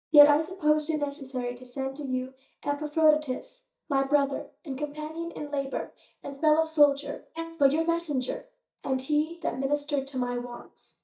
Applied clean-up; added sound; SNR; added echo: neural mask model DeepFilterNet 3.